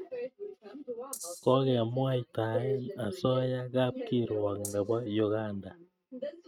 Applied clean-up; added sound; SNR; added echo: neural mask model RNNoise.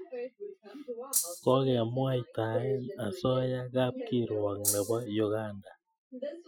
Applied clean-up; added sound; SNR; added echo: classical method Wiener filter.